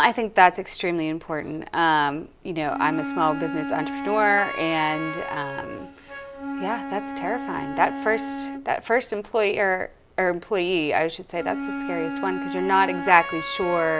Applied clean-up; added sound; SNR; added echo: none; Wind instrument, woodwind instrument; 9 dB; none.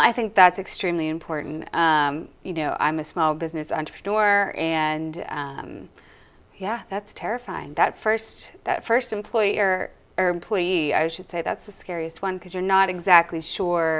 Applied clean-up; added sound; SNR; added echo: none; none; none; none.